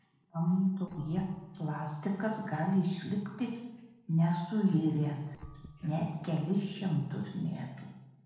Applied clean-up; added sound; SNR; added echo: neural separator model SepFormer DNS4.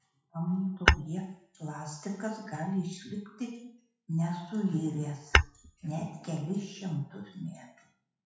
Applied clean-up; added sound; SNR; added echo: classical method WPE with log-MMSE.